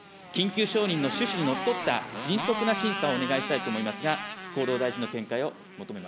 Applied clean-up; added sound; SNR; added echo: none; Motorcycle; 6 dB; none.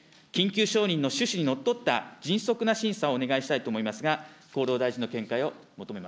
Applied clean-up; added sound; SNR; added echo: none; none; none; none.